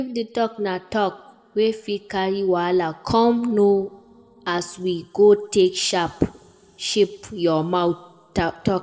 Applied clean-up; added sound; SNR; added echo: none; none; none; reverberation time 1.6 s.